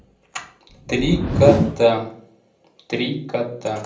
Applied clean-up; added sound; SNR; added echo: none; Whoosh, swoosh, swish; 3 dB; reverberation time 0.6 s.